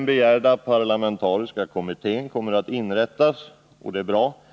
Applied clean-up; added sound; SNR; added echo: none; none; none; none.